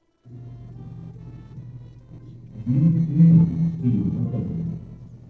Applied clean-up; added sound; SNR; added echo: neural separator model SepFormer DNS4.